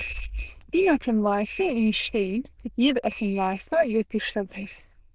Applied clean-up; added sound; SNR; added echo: neural diffusion model UNIVERSE++.